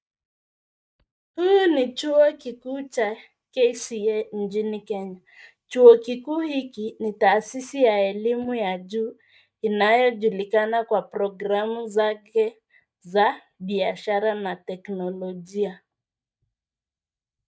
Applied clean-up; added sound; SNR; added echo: neural mask model DeepFilterNet 3.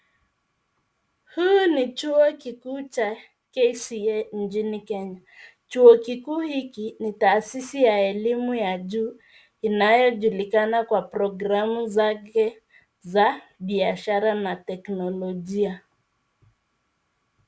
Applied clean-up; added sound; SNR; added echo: none; none; none; none.